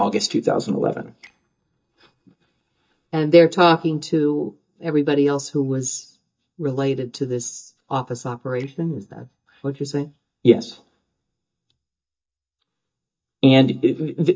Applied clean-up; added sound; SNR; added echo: neural mask model DeepFilterNet 3.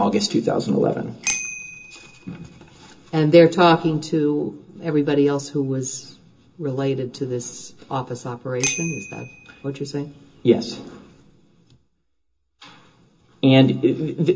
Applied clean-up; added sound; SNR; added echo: none; Bicycle bell; 12 dB; reverberation time 0.2 s.